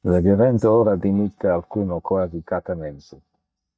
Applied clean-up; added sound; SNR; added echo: neural mask model DeepFilterNet 3.